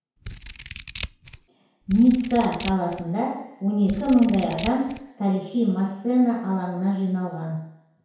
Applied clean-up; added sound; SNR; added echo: none; Scissors; 13 dB; reverberation time 1.0 s.